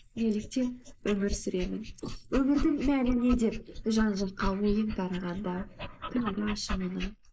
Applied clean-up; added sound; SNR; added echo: neural mask model Resemble Enhance denoiser.